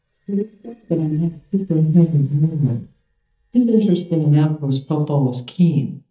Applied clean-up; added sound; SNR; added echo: neural mask model DeepFilterNet 3.